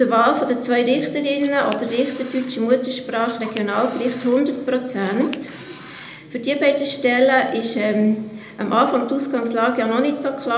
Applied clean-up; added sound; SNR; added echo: none; Camera; 17 dB; reverberation time 0.7 s.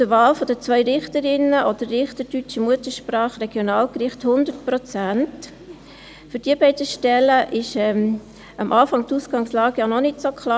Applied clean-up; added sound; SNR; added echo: none; none; none; none.